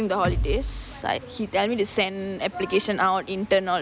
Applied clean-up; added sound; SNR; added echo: none; Bass drum; 5 dB; none.